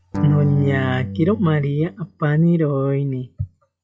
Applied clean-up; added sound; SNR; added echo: classical method log-MMSE.